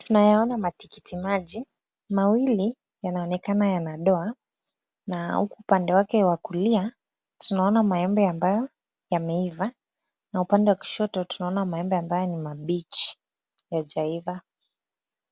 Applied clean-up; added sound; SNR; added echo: none; none; none; none.